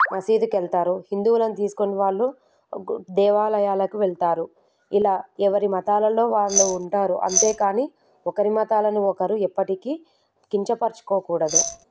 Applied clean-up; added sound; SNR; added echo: none; Glass; 0 dB; none.